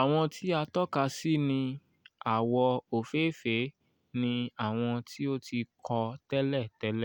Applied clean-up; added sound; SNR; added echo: none; none; none; none.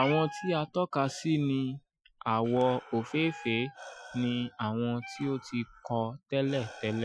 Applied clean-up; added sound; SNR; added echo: classical method Wiener filter.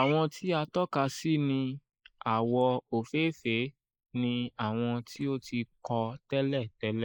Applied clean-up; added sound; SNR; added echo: neural mask model Resemble Enhance denoiser.